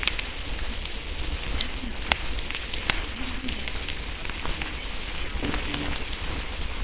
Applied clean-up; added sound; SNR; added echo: neural separator model SepFormer WHAMR!.